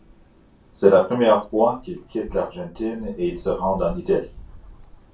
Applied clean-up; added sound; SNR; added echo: none; Bird vocalization, bird call, bird song; 18 dB; reverberation time 0.2 s.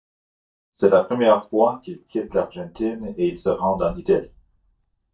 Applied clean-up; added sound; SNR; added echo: neural mask model DeepFilterNet 3.